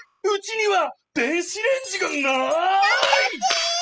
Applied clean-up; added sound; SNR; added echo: classical method spectral subtraction.